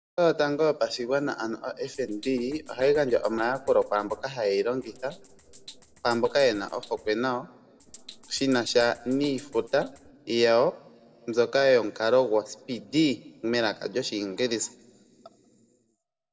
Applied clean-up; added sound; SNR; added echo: neural separator model SepFormer DNS4.